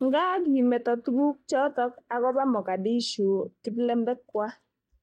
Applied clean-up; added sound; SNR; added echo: neural mask model DeepFilterNet 3.